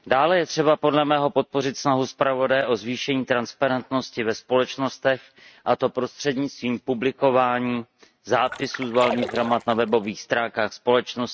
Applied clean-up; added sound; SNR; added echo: neural mask model RNNoise.